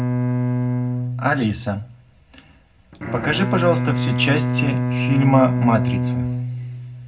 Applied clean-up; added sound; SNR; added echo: none; Bowed string instrument; 0 dB; reverberation time 0.3 s.